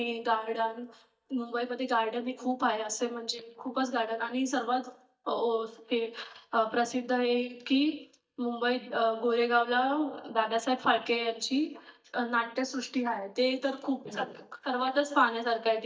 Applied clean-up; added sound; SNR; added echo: neural mask model DeepFilterNet 3.